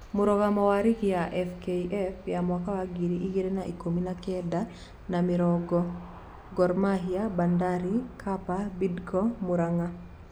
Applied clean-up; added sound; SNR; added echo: none; Aircraft; 19 dB; none.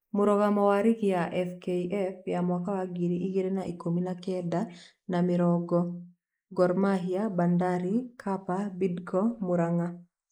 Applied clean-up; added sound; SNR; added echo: neural mask model Resemble Enhance denoiser.